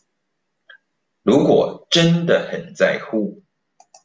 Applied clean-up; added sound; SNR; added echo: none; none; none; none.